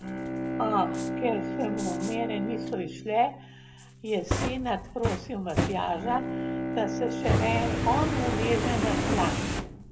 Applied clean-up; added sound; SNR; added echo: none; Bowed string instrument + Fire; -1 dB; none.